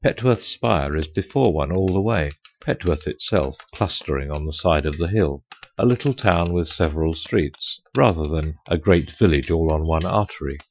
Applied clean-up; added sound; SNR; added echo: classical method Wiener filter.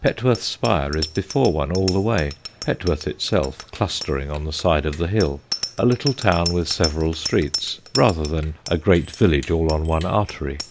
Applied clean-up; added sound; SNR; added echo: none; Bicycle bell; 13 dB; none.